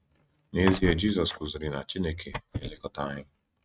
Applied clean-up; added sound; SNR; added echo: neural mask model RNNoise.